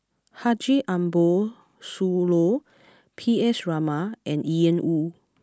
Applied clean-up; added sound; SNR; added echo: none; none; none; none.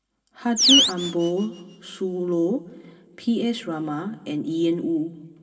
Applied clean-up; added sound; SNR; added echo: none; Animal; 0 dB; reverberation time 1.9 s.